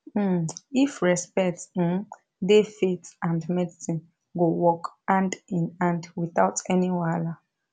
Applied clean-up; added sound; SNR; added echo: none; none; none; none.